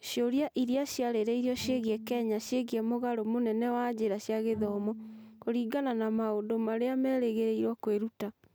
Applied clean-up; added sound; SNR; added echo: none; Bowed string instrument; 18 dB; none.